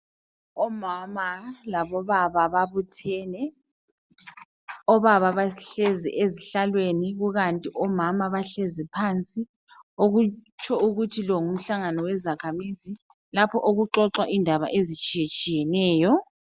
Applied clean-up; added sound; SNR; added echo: none; none; none; none.